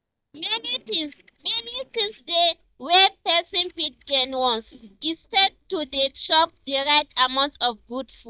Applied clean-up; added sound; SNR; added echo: neural mask model DeepFilterNet 3.